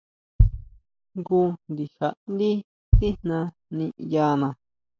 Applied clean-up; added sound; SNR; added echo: classical method Wiener filter.